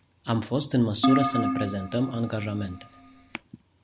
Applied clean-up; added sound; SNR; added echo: none; Keyboard (musical); 1 dB; none.